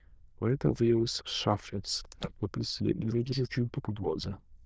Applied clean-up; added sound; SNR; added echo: neural diffusion model UNIVERSE++.